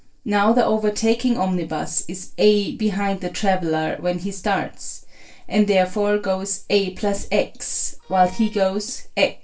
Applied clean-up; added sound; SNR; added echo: neural separator model SepFormer DNS4.